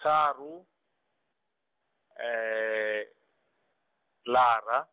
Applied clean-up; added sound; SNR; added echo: none; none; none; none.